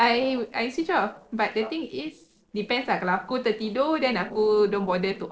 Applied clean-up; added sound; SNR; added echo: neural separator model SepFormer DNS4.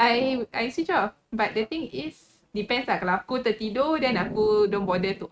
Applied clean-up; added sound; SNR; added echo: neural mask model RNNoise.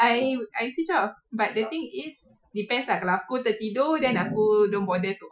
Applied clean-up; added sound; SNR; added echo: classical method Wiener filter.